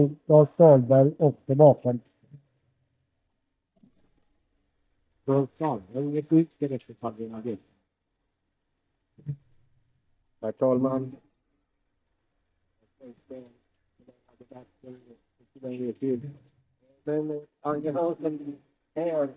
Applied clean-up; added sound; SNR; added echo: neural mask model DeepFilterNet 3.